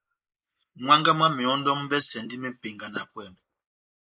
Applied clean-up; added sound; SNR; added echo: neural mask model Resemble Enhance denoiser.